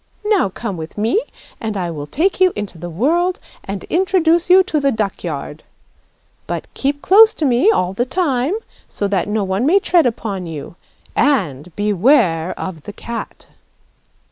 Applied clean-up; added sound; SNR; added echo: none; none; none; none.